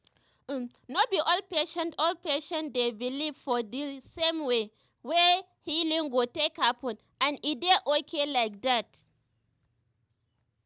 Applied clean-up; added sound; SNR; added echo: none; none; none; none.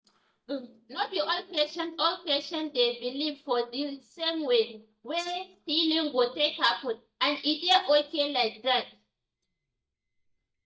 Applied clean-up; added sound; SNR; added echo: neural mask model DeepFilterNet 3.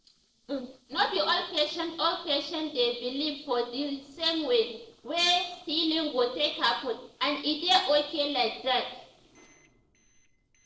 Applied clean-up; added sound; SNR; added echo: neural separator model SepFormer DNS4.